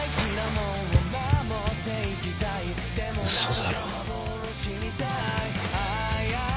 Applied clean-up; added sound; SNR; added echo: none; none; none; none.